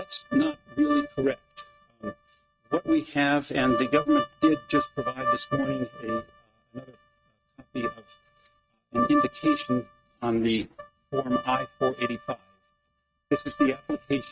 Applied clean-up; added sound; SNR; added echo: neural mask model RNNoise.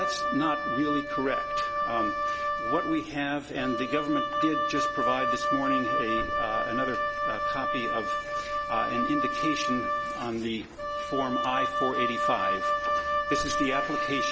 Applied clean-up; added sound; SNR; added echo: none; Wind instrument, woodwind instrument; -3 dB; none.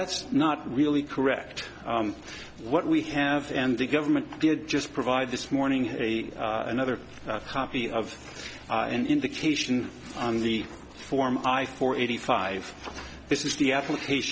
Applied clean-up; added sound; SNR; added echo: none; none; none; none.